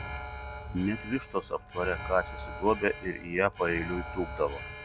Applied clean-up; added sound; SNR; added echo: none; Alarm; 9 dB; none.